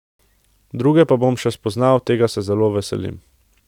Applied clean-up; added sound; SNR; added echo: none; none; none; none.